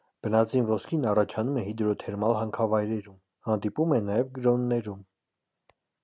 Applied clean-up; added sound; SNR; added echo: none; none; none; none.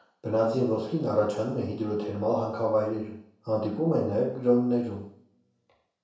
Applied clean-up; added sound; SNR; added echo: none; none; none; reverberation time 0.7 s.